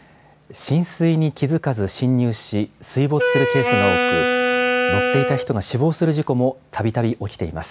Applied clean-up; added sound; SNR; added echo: none; Wind instrument, woodwind instrument; -1 dB; none.